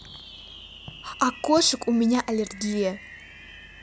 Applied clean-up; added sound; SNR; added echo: none; Fireworks; 18 dB; none.